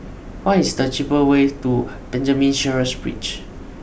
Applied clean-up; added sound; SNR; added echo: none; none; none; none.